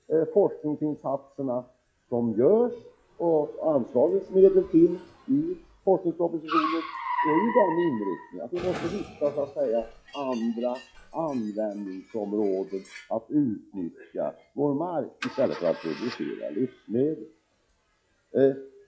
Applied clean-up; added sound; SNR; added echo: classical method log-MMSE.